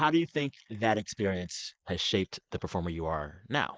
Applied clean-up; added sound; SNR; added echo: neural mask model Resemble Enhance denoiser.